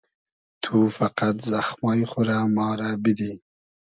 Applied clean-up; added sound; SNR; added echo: none; none; none; none.